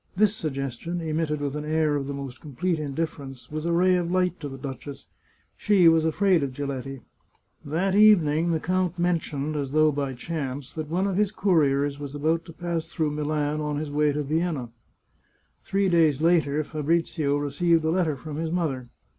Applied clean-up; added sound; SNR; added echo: none; none; none; none.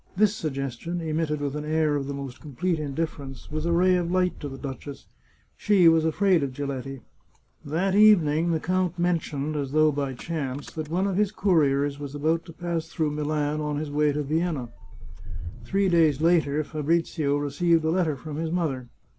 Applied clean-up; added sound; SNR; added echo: none; Engine starting / Motor vehicle (road); 15 dB; none.